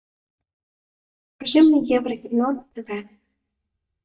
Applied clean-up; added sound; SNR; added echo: neural mask model DeepFilterNet 3.